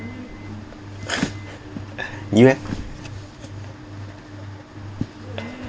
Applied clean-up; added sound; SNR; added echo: none; Subway, metro, underground; 16 dB; none.